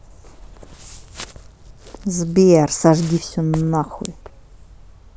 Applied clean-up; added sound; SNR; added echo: none; none; none; none.